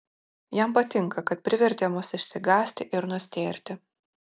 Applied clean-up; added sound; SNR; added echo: none; none; none; none.